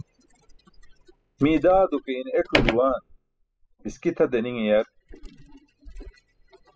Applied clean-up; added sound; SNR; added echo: classical method spectral subtraction.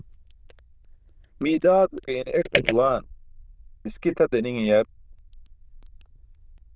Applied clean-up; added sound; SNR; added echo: neural diffusion model UNIVERSE++.